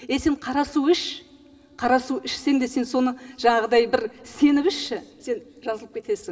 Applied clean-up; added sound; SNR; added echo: none; none; none; reverberation time 2.2 s.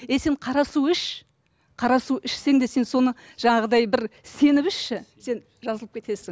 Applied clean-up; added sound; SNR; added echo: none; none; none; none.